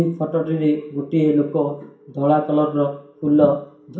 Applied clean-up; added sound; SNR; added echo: none; none; none; reverberation time 0.5 s.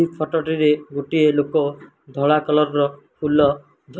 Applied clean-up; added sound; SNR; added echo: none; none; none; none.